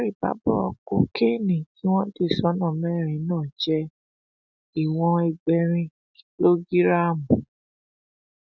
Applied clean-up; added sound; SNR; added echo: none; none; none; none.